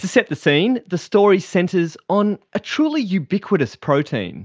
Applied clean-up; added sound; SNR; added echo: none; none; none; none.